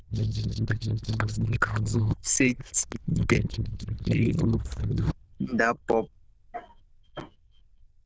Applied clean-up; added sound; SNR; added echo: neural diffusion model UNIVERSE++.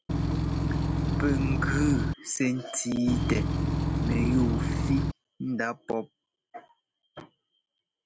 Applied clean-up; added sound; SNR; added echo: none; Engine / Truck / Car; -5 dB; none.